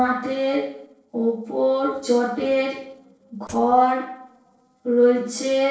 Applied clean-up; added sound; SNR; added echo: neural separator model SepFormer DNS4.